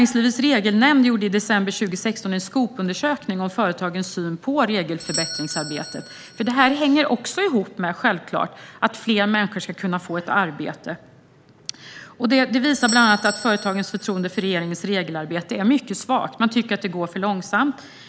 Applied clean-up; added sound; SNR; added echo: none; Doorbell; 17 dB; none.